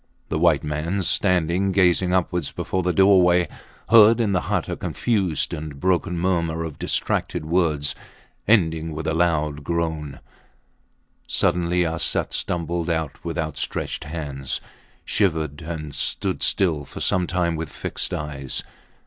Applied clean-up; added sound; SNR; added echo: none; none; none; none.